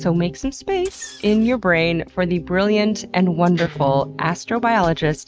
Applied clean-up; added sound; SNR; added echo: neural mask model RNNoise.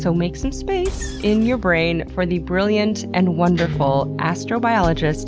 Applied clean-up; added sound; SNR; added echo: none; Engine + Guitar; 13 dB; none.